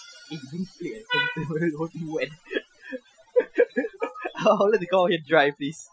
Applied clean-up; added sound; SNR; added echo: classical method Wiener filter.